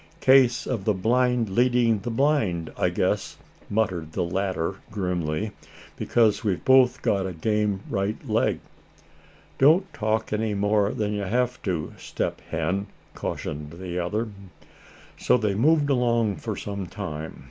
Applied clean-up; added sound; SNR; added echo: none; none; none; none.